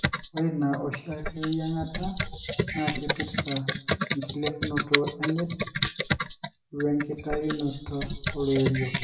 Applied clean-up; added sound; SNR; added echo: none; Computer keyboard; 1 dB; reverberation time 0.6 s.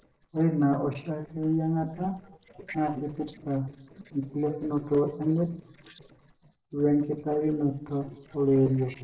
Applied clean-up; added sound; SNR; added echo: neural separator model SepFormer DNS4.